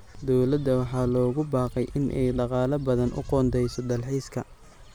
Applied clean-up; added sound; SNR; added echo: none; none; none; none.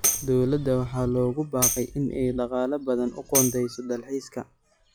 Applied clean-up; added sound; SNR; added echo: classical method log-MMSE.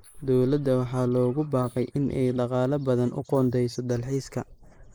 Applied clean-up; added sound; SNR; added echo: neural mask model Resemble Enhance denoiser.